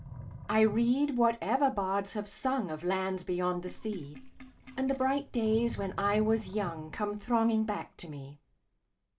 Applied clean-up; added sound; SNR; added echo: none; Sink (filling or washing); 17 dB; reverberation time 0.2 s.